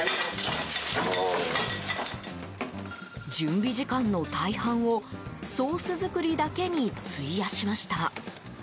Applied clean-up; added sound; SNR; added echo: none; none; none; none.